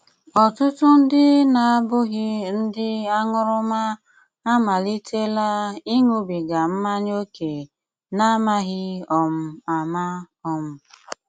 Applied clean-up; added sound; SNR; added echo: none; none; none; none.